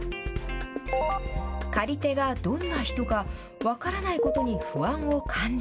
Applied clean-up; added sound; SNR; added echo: none; none; none; none.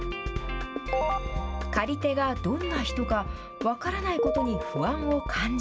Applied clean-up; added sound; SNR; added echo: none; Wind instrument, woodwind instrument; 16 dB; none.